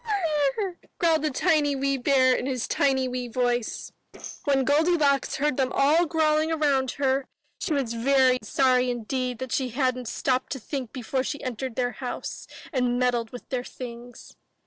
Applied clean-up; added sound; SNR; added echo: neural separator model SepFormer DNS4.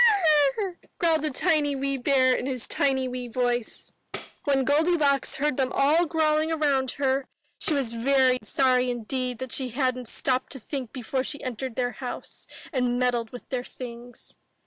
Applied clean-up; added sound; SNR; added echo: none; Tambourine; 7 dB; none.